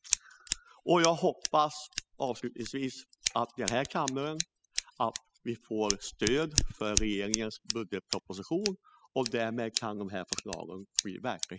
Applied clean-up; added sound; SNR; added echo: classical method spectral subtraction.